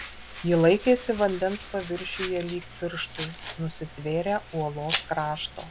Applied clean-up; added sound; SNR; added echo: none; Domestic sounds, home sounds; 8 dB; none.